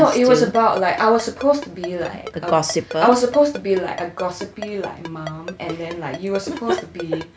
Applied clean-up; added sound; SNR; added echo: none; Ringtone; 16 dB; none.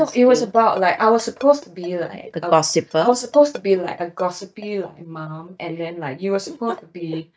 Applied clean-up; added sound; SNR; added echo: neural mask model DeepFilterNet 3.